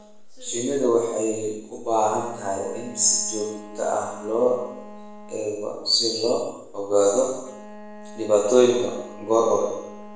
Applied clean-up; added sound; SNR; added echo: none; Wind instrument, woodwind instrument; 19 dB; reverberation time 0.9 s.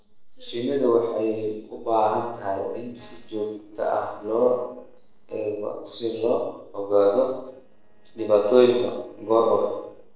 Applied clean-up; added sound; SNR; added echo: neural separator model SepFormer DNS4.